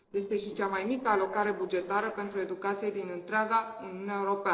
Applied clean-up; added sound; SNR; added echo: neural separator model SepFormer DNS4.